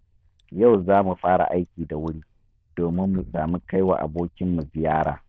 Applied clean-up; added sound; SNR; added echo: neural diffusion model UNIVERSE++.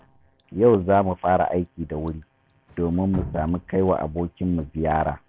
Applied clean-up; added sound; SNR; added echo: none; Drip; 19 dB; none.